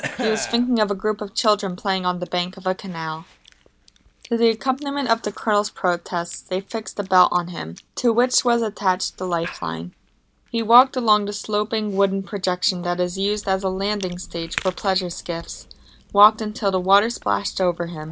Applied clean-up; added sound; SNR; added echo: none; Chewing, mastication / Cough; 18 dB; none.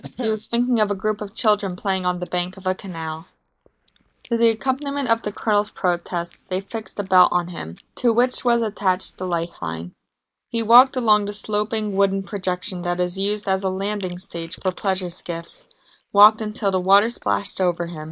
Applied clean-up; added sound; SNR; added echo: neural mask model Resemble Enhance denoiser.